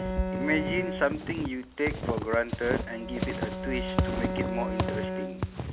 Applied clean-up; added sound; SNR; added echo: none; Squeak / Walk, footsteps + Bowed string instrument; -1 dB; none.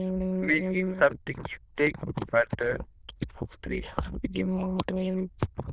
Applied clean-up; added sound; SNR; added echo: neural diffusion model UNIVERSE++.